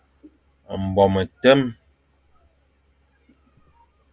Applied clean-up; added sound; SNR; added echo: none; none; none; none.